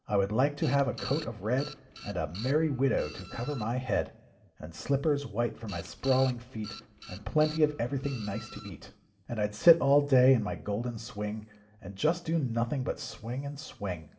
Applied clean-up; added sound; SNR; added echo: none; Printer; 16 dB; reverberation time 0.8 s.